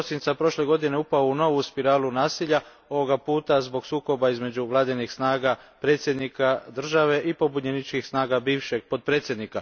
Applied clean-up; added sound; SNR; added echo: none; none; none; none.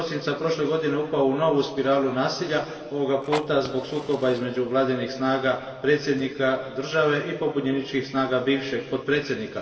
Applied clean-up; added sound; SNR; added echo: none; Fire; 14 dB; reverberation time 2.0 s.